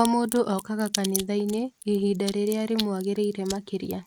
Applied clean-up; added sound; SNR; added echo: neural mask model RNNoise.